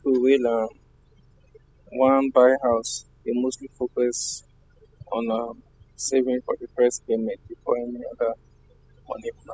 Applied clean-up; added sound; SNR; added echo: classical method spectral subtraction.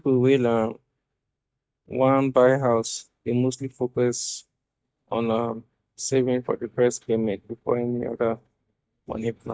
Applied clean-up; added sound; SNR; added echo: neural mask model DeepFilterNet 3.